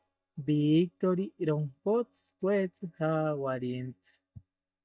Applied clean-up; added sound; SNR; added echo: neural mask model DeepFilterNet 3.